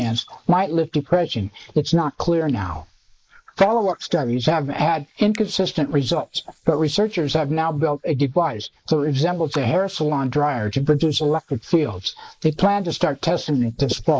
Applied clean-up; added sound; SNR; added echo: neural mask model Resemble Enhance denoiser.